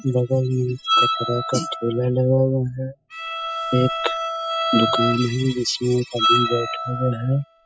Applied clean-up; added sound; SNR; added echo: classical method spectral subtraction.